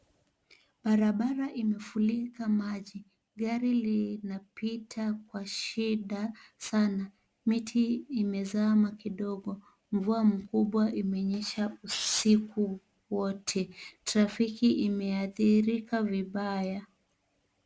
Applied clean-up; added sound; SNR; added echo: none; none; none; none.